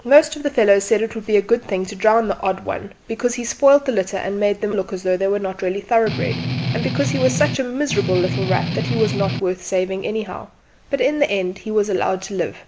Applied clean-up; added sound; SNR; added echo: none; Strum; 3 dB; none.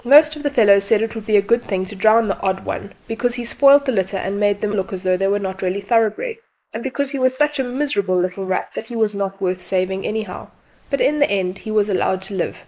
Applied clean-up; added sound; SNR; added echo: neural mask model Resemble Enhance denoiser.